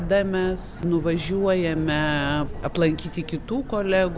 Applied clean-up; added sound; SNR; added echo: none; none; none; none.